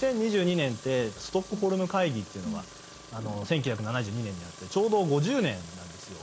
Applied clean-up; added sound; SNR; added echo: none; Water tap, faucet + Engine starting; 18 dB; none.